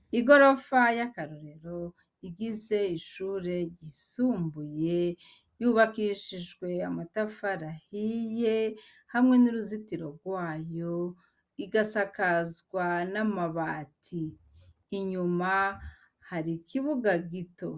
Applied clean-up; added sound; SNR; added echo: none; none; none; none.